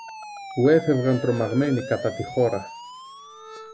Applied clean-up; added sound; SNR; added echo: none; Siren; 13 dB; none.